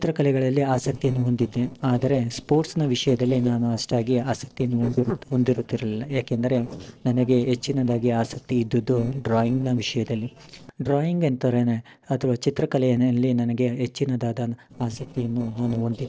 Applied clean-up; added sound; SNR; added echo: neural separator model SepFormer DNS4.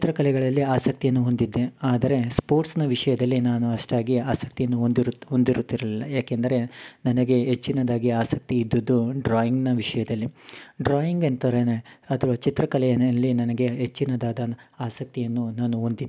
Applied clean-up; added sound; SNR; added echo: none; none; none; none.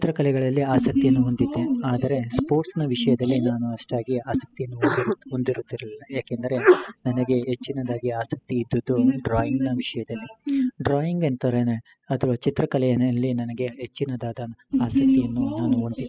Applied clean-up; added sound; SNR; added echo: classical method spectral subtraction.